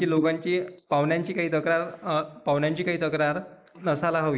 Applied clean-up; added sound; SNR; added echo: neural mask model Resemble Enhance denoiser.